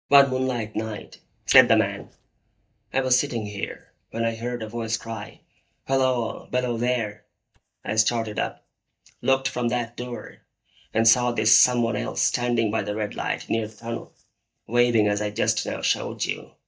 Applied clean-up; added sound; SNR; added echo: neural mask model DeepFilterNet 3.